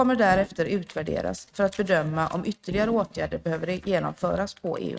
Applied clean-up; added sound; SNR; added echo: neural mask model RNNoise.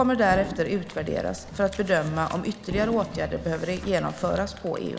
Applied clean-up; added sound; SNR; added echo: none; Crowd + Explosion; 12 dB; none.